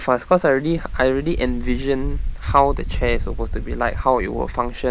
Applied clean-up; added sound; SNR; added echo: none; Wind; 4 dB; none.